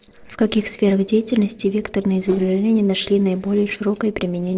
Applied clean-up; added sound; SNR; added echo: neural separator model SepFormer DNS4.